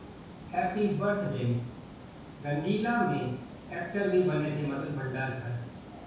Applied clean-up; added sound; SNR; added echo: none; Water; 14 dB; reverberation time 0.6 s.